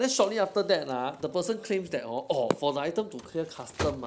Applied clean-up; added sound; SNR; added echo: none; Crumpling, crinkling; 15 dB; none.